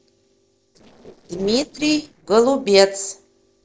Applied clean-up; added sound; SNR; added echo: neural separator model SepFormer DNS4.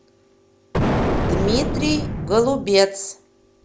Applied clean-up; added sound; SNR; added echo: none; Explosion; -1 dB; none.